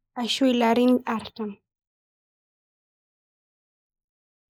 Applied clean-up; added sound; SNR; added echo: neural mask model Resemble Enhance denoiser.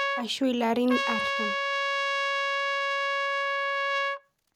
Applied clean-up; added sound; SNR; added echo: none; Trumpet; -4 dB; none.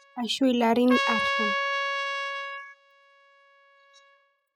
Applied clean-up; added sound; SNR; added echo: classical method spectral subtraction.